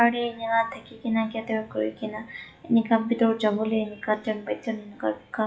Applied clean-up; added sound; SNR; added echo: classical method WPE with log-MMSE.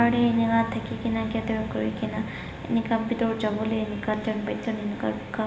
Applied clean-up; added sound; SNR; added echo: none; Piano; 17 dB; reverberation time 1.1 s.